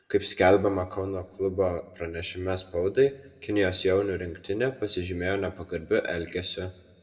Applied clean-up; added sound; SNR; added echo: none; none; none; reverberation time 2.0 s.